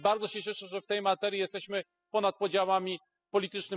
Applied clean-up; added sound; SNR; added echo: classical method spectral subtraction.